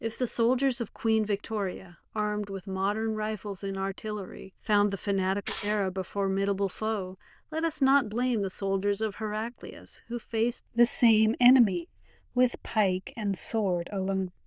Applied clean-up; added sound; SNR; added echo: neural diffusion model UNIVERSE++.